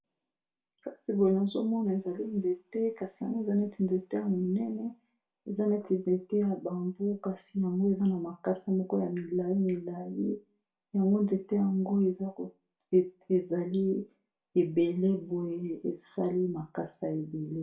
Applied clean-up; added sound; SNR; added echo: none; none; none; reverberation time 0.3 s.